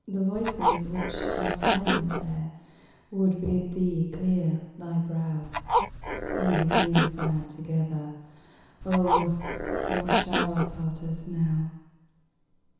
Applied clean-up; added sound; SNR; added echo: none; Zipper (clothing); -2 dB; reverberation time 1.0 s.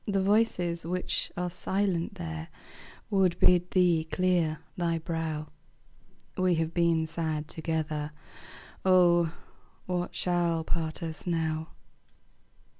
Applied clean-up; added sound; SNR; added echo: none; none; none; none.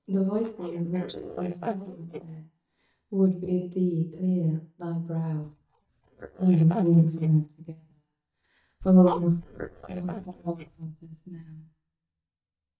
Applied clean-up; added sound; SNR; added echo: neural mask model DeepFilterNet 3.